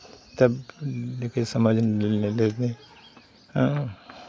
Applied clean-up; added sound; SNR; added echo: none; none; none; none.